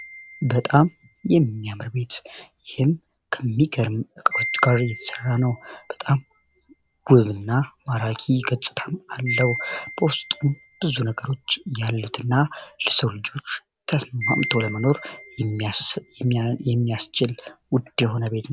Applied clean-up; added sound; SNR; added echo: none; Wind chime; 14 dB; none.